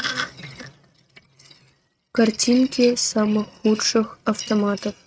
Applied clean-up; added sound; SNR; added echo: neural mask model RNNoise.